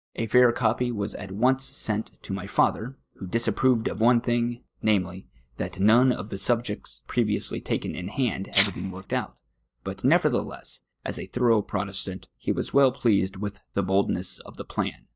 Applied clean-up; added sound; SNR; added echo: neural mask model DeepFilterNet 3.